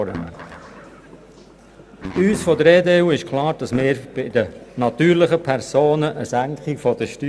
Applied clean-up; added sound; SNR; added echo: none; Guitar; 16 dB; none.